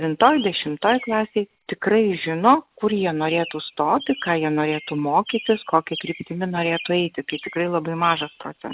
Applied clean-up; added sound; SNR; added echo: none; Chirp, tweet; 18 dB; none.